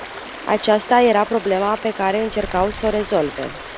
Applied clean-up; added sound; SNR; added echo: none; Stream; 13 dB; none.